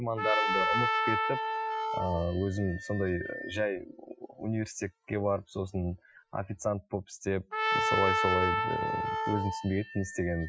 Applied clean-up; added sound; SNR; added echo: classical method Wiener filter.